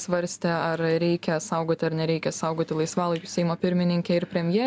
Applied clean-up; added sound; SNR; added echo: none; none; none; none.